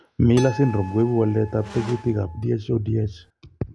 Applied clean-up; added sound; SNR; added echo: none; Squeak + Harp; 16 dB; none.